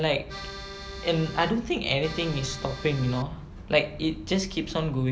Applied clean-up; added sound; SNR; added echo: none; Accordion; 12 dB; none.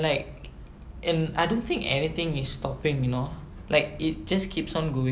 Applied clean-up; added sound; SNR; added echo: none; none; none; none.